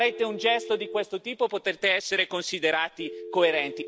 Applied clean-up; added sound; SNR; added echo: none; Telephone; 14 dB; none.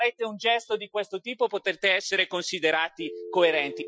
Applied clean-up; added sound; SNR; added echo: classical method Wiener filter.